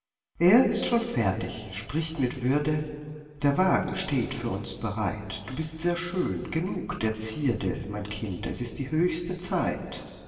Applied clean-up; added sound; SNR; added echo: none; none; none; reverberation time 2.1 s.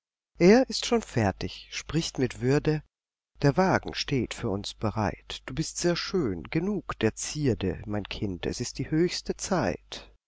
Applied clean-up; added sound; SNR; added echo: none; none; none; none.